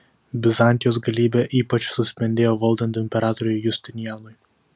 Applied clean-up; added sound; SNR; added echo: none; none; none; none.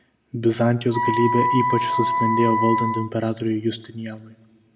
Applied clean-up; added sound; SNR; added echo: none; Wind instrument, woodwind instrument; 0 dB; reverberation time 0.7 s.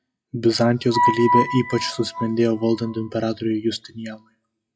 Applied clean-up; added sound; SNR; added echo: classical method WPE with log-MMSE.